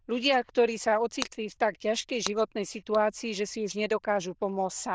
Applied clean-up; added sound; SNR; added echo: neural diffusion model UNIVERSE++.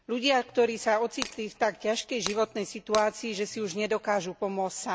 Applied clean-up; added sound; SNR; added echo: none; Shatter; 12 dB; none.